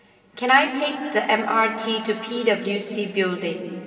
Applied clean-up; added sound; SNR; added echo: none; none; none; reverberation time 2.7 s.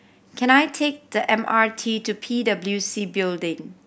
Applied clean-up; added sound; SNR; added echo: none; none; none; none.